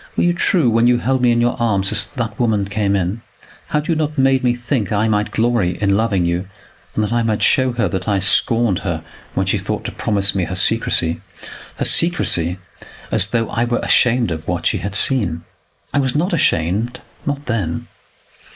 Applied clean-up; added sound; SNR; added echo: neural mask model Resemble Enhance denoiser.